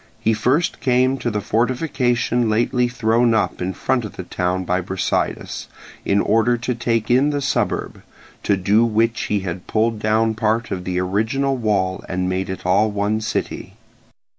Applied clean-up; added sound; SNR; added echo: none; none; none; none.